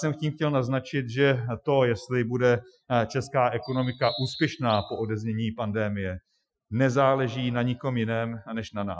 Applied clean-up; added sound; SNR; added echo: classical method Wiener filter.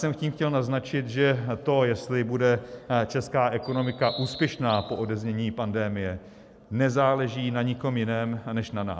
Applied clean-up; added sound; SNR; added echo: none; Bird vocalization, bird call, bird song; 15 dB; none.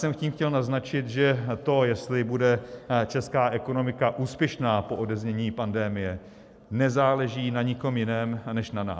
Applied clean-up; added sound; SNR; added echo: none; none; none; none.